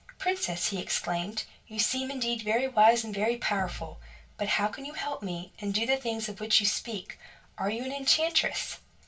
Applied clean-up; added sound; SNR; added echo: none; Bass drum; 15 dB; reverberation time 0.2 s.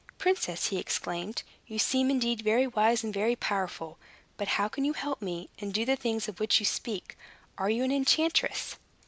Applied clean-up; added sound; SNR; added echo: none; none; none; none.